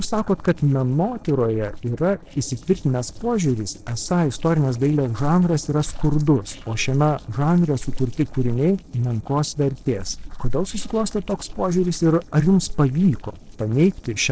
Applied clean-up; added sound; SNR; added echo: neural separator model SepFormer DNS4.